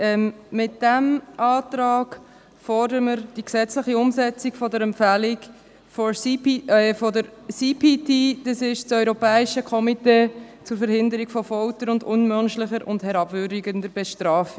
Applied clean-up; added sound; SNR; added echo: none; none; none; none.